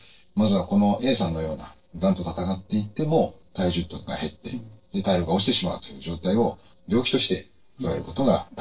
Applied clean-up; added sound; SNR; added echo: neural separator model SepFormer DNS4.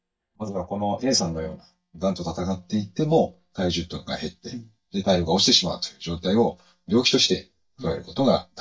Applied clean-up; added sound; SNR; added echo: neural mask model DeepFilterNet 3.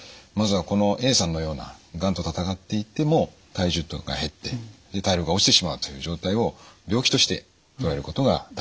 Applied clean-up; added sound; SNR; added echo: none; none; none; none.